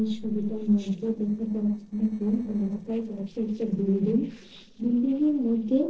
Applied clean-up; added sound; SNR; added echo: neural separator model SepFormer DNS4.